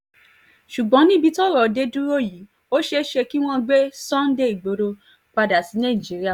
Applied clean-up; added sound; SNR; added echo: none; none; none; none.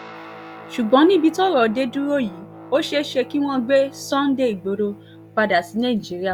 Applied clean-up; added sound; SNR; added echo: none; Guitar; 19 dB; none.